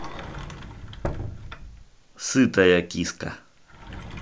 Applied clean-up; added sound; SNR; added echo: none; Sliding door; 11 dB; none.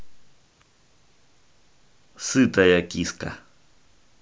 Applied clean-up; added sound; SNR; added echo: none; none; none; none.